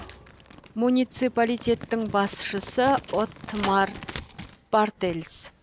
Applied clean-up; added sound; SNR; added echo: none; Thump, thud / Bicycle + Crumpling, crinkling; 14 dB; none.